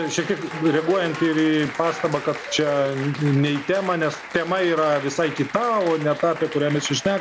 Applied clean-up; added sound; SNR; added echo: none; Applause; 12 dB; none.